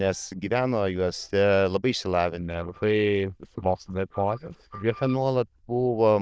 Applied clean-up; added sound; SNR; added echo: neural diffusion model UNIVERSE++.